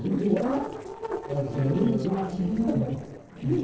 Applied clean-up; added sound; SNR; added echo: neural separator model SepFormer DNS4.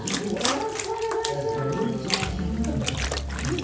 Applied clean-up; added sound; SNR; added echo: none; Trickle, dribble / Splash, splatter; 5 dB; reverberation time 0.6 s.